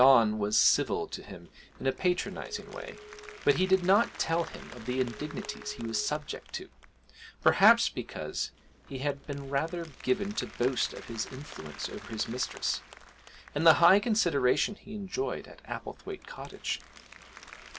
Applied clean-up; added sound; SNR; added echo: none; Applause + Telephone; 19 dB; none.